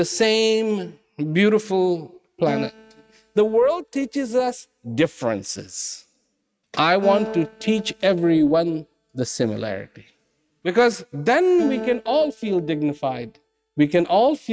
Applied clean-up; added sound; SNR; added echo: neural mask model RNNoise.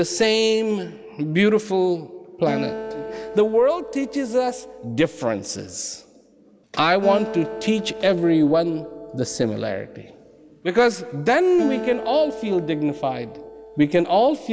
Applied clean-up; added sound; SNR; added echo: none; Acoustic guitar; 14 dB; none.